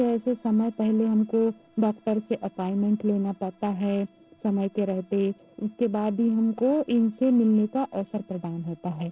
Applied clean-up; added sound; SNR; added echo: neural separator model SepFormer DNS4.